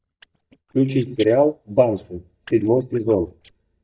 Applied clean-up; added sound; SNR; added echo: neural mask model DeepFilterNet 3.